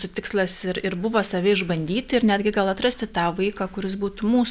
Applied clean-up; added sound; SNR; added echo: none; none; none; none.